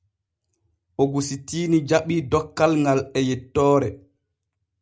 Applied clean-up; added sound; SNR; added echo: none; none; none; none.